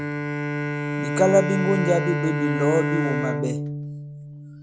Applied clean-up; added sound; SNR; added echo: none; Bowed string instrument; 1 dB; none.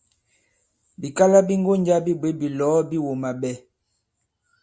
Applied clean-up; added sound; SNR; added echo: none; none; none; none.